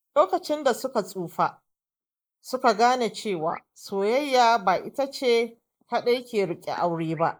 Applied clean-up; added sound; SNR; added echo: neural mask model Resemble Enhance denoiser.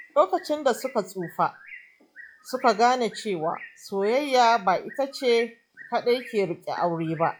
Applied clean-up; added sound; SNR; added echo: classical method log-MMSE.